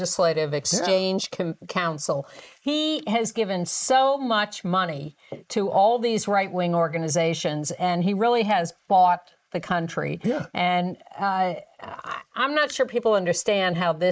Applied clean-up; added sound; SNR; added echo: neural mask model Resemble Enhance denoiser.